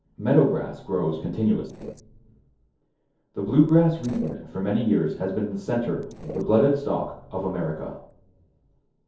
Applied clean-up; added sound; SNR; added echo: neural separator model SepFormer DNS4.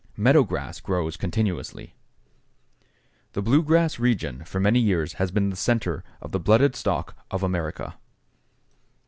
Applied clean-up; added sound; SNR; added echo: none; none; none; none.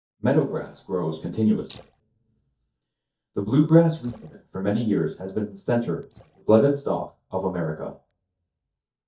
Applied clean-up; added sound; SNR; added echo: neural mask model DeepFilterNet 3.